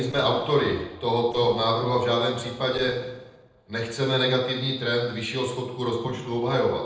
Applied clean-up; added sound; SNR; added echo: neural separator model SepFormer DNS4.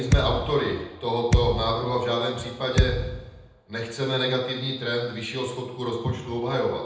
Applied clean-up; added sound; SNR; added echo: none; Thump, thud; 0 dB; reverberation time 0.9 s.